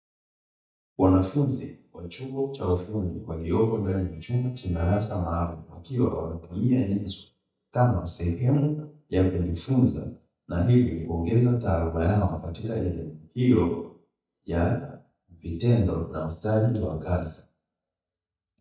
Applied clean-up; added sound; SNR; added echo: neural mask model DeepFilterNet 3.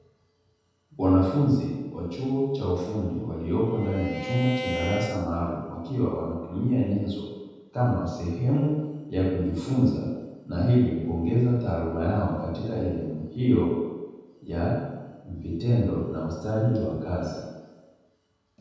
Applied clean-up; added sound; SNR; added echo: none; Bowed string instrument; 7 dB; reverberation time 1.2 s.